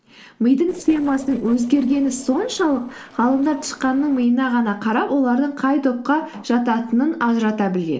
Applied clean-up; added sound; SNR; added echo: neural separator model SepFormer DNS4.